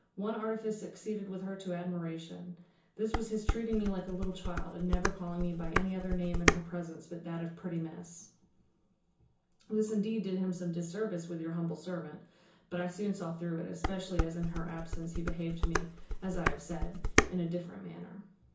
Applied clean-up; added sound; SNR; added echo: none; Dishes, pots, and pans; -3 dB; reverberation time 0.7 s.